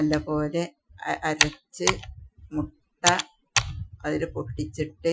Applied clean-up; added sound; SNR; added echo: classical method Wiener filter.